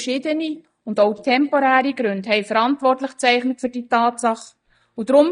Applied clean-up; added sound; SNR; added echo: neural mask model DeepFilterNet 3.